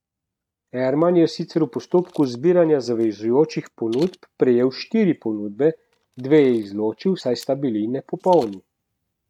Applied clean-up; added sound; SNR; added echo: neural mask model RNNoise.